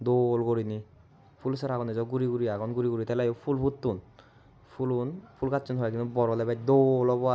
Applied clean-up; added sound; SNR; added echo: none; none; none; none.